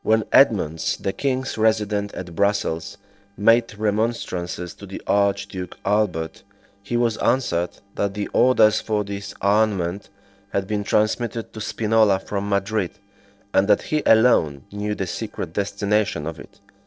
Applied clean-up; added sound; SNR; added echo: neural separator model SepFormer DNS4.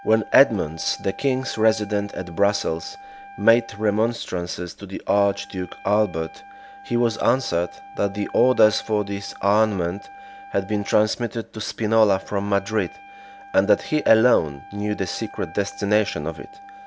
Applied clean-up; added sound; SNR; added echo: none; Wind instrument, woodwind instrument; 20 dB; none.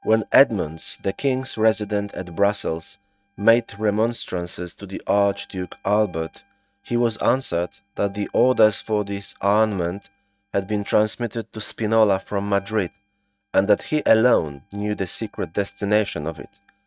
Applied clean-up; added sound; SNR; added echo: neural mask model RNNoise.